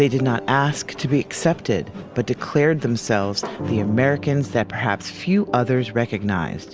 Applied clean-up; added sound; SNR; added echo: none; none; none; none.